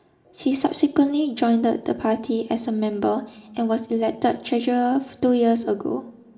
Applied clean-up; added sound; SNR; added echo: none; none; none; reverberation time 1.3 s.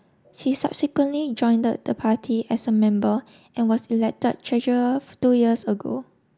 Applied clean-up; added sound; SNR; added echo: none; none; none; none.